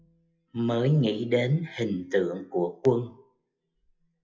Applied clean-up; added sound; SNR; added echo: classical method WPE with log-MMSE.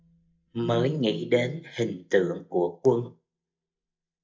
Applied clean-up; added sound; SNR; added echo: neural mask model DeepFilterNet 3.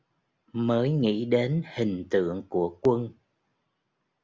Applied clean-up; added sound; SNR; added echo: none; none; none; none.